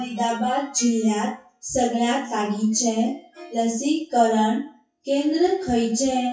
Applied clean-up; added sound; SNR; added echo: classical method WPE with log-MMSE.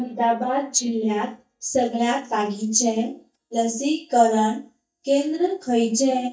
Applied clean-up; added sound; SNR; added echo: neural mask model DeepFilterNet 3.